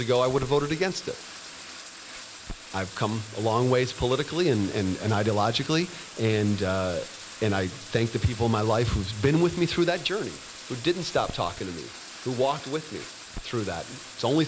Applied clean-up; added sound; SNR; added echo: none; Bathtub (filling or washing); 14 dB; none.